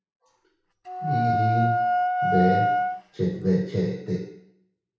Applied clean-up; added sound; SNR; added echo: none; Wind instrument, woodwind instrument; -2 dB; reverberation time 0.6 s.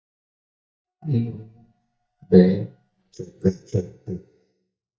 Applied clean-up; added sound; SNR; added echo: neural mask model DeepFilterNet 3.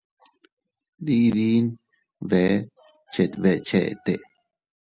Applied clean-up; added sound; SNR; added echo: none; none; none; none.